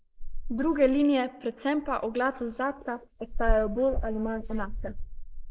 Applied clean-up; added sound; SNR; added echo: neural mask model Resemble Enhance denoiser.